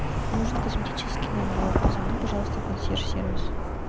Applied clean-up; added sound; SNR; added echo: none; Traffic noise, roadway noise; -4 dB; none.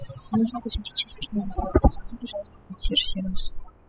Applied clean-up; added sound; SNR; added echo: classical method spectral subtraction.